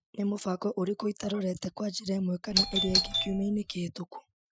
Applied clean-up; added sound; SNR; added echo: classical method Wiener filter.